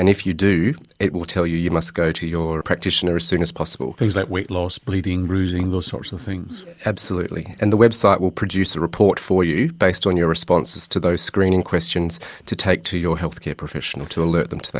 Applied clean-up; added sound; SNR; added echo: none; none; none; none.